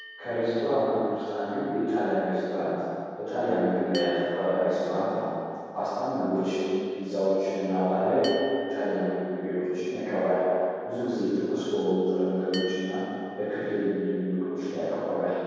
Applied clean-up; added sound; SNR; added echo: none; Bell; 20 dB; reverberation time 2.2 s.